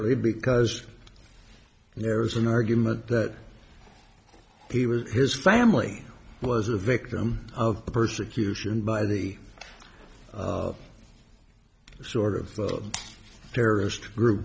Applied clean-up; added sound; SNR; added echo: none; none; none; none.